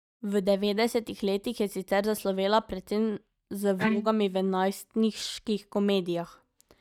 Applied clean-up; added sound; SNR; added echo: neural mask model DeepFilterNet 3.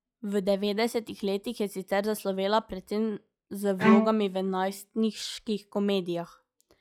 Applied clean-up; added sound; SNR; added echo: classical method log-MMSE.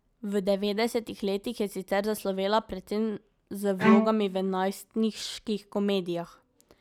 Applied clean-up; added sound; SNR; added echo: none; Bowed string instrument; -1 dB; none.